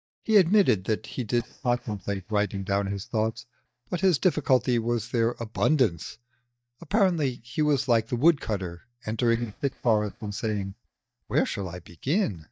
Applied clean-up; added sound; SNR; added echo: neural mask model DeepFilterNet 3.